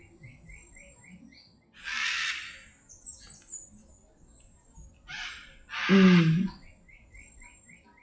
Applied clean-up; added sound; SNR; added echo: classical method WPE with log-MMSE.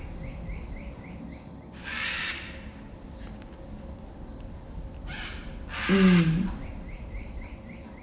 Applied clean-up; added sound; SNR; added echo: none; Bird; 6 dB; reverberation time 0.5 s.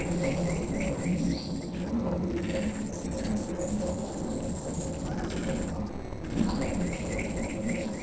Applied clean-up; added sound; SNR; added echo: neural separator model SepFormer DNS4.